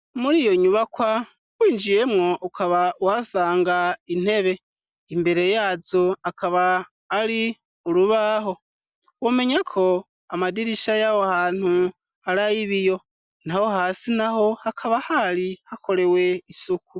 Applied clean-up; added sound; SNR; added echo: none; none; none; none.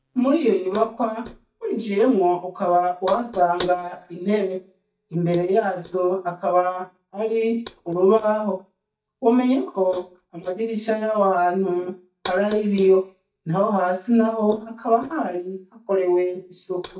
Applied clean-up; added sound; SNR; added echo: neural mask model DeepFilterNet 3.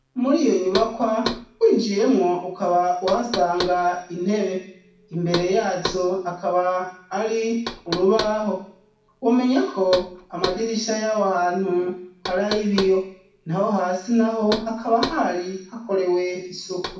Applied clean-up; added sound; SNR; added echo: none; Knock; 13 dB; reverberation time 0.6 s.